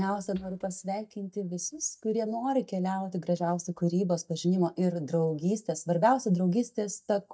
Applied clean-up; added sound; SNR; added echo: neural mask model DeepFilterNet 3.